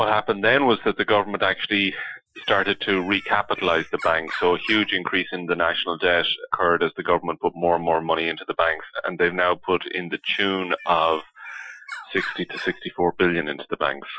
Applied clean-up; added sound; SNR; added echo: classical method Wiener filter.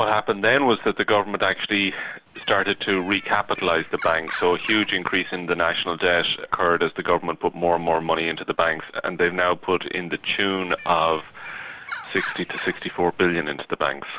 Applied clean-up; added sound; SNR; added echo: none; Bird; 15 dB; none.